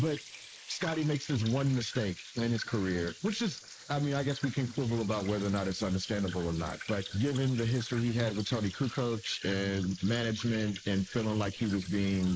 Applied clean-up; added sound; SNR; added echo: neural mask model Resemble Enhance denoiser.